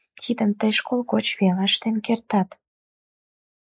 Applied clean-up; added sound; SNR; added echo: neural mask model Resemble Enhance denoiser.